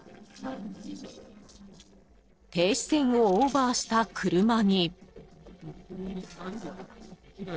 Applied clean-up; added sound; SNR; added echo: neural separator model SepFormer DNS4.